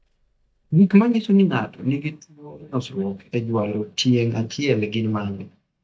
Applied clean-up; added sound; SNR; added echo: neural mask model DeepFilterNet 3.